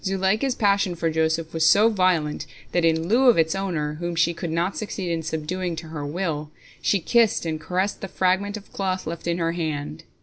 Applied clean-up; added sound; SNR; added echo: none; none; none; none.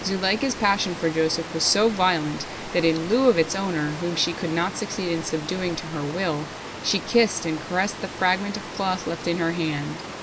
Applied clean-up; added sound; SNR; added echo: none; Water; 11 dB; none.